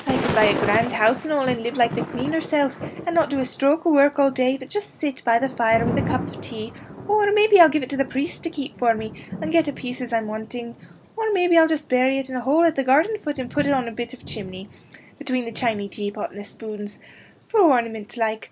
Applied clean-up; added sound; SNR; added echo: none; Thunder / Rain; 11 dB; none.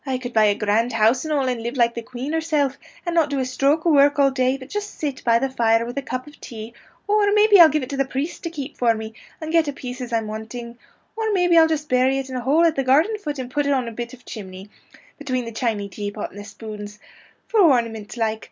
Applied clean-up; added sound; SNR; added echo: none; none; none; none.